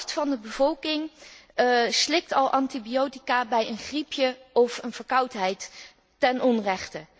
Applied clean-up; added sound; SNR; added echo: none; none; none; none.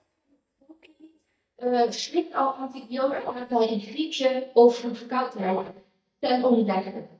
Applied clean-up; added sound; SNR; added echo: neural mask model DeepFilterNet 3.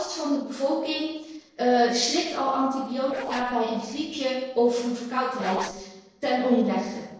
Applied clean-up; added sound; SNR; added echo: neural separator model SepFormer DNS4.